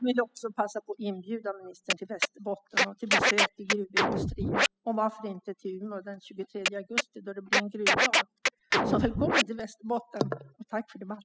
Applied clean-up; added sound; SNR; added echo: classical method spectral subtraction.